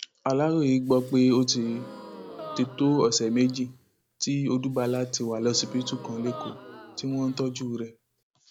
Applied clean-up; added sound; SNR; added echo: none; Gasp; 18 dB; none.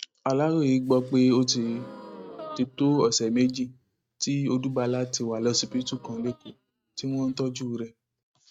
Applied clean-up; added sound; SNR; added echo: neural mask model RNNoise.